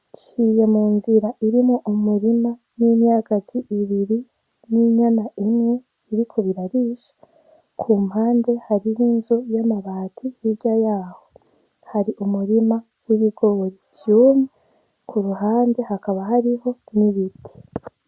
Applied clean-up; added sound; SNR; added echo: none; none; none; none.